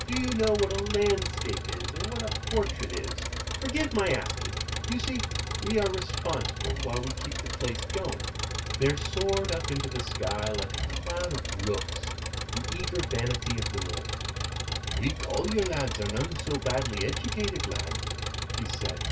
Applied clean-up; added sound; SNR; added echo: none; Engine; 0 dB; reverberation time 0.2 s.